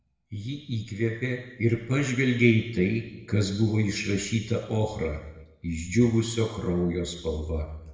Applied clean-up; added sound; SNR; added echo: none; none; none; reverberation time 0.9 s.